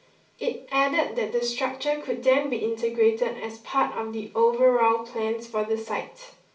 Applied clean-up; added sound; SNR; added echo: none; none; none; reverberation time 0.4 s.